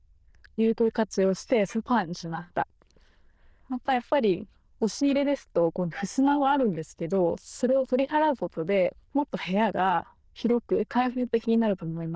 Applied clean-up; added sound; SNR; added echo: neural diffusion model UNIVERSE++.